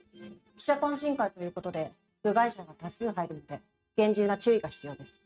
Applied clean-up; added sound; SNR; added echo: neural mask model RNNoise.